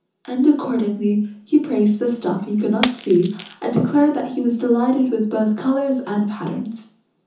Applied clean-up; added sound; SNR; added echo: none; Shatter; 15 dB; reverberation time 0.6 s.